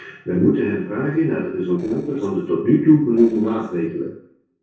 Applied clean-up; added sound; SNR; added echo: neural separator model SepFormer DNS4.